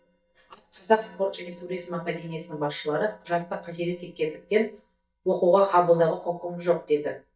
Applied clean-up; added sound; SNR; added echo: neural mask model DeepFilterNet 3.